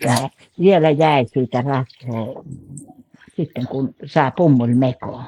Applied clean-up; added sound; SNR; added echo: neural mask model Resemble Enhance denoiser.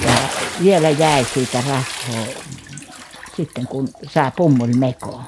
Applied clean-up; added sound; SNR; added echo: none; Bathtub (filling or washing) / Splash, splatter; 8 dB; none.